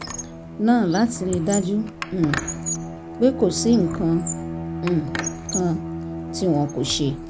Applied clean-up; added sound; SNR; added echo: none; Squeak + Bowed string instrument; 7 dB; none.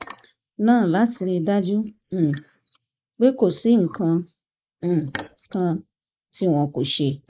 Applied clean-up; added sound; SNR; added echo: neural mask model Resemble Enhance denoiser.